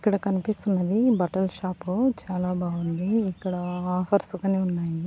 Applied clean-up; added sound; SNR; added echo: none; none; none; none.